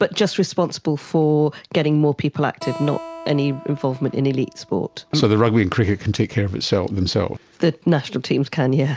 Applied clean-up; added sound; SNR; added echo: none; Acoustic guitar; 18 dB; none.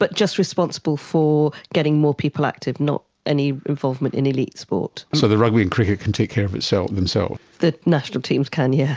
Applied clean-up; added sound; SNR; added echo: none; none; none; none.